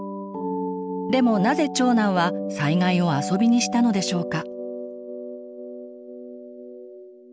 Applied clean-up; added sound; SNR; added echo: none; none; none; none.